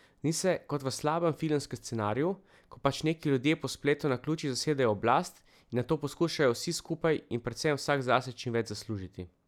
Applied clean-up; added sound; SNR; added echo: none; none; none; none.